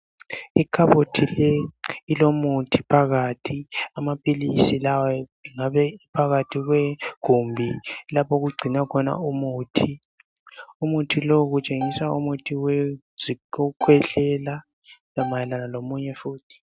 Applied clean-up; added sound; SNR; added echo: neural mask model RNNoise.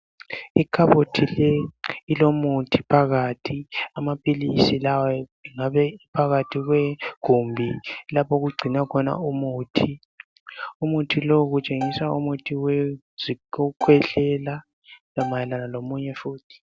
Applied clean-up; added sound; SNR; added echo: none; Bowed string instrument; 12 dB; none.